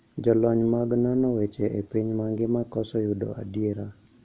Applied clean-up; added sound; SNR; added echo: none; none; none; none.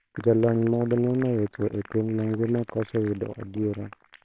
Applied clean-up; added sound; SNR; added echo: neural separator model SepFormer WHAMR!.